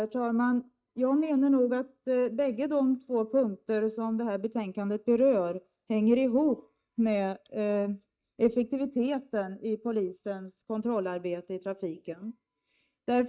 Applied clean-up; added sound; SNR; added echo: neural mask model DeepFilterNet 3.